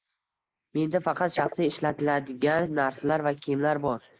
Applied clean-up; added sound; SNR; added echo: neural mask model Resemble Enhance denoiser.